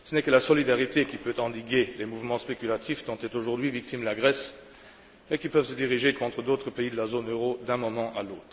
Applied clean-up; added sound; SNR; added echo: none; none; none; none.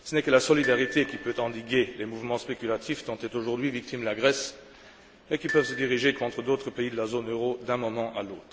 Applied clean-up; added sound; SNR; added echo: none; Glockenspiel; 13 dB; none.